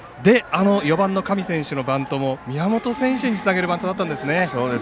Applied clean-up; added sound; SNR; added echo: none; none; none; none.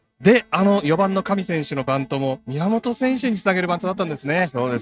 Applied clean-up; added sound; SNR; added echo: neural mask model RNNoise.